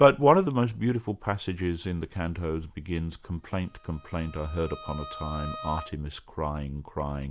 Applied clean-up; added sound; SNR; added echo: none; Bowed string instrument; 16 dB; none.